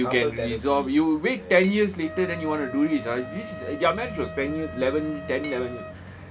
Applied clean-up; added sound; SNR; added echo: none; Glass + Wind instrument, woodwind instrument; 15 dB; none.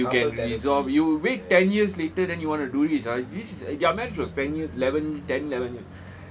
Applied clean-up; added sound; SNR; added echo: none; none; none; none.